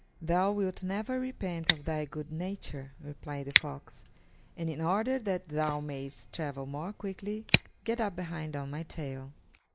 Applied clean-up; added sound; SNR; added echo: neural mask model Resemble Enhance denoiser.